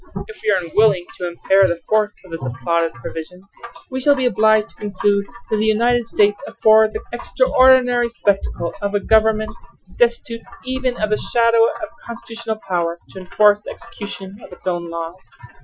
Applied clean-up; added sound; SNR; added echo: classical method Wiener filter.